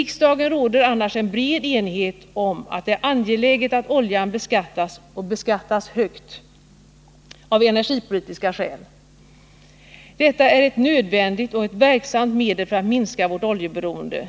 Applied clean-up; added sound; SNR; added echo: none; none; none; none.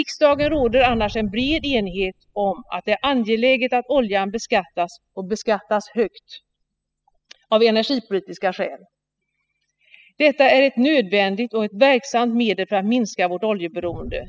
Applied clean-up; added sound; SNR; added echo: classical method spectral subtraction.